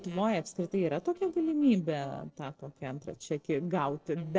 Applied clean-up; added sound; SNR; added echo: neural separator model SepFormer DNS4.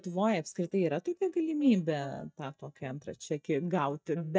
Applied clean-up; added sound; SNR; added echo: neural mask model DeepFilterNet 3.